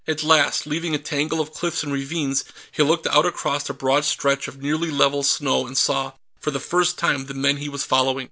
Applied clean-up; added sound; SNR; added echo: none; none; none; none.